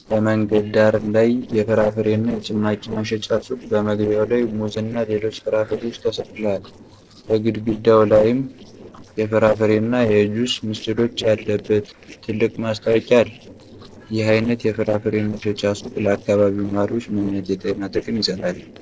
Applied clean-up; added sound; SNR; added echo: neural separator model SepFormer DNS4.